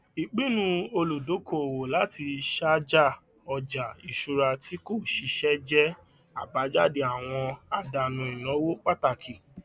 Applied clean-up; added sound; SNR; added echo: none; none; none; none.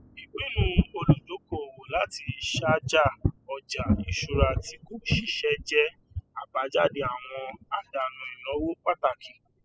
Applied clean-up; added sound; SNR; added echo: classical method spectral subtraction.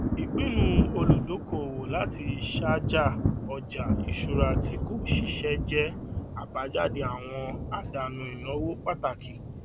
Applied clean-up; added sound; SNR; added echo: none; Thunder; -3 dB; none.